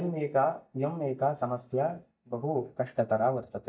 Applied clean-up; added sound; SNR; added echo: neural mask model DeepFilterNet 3.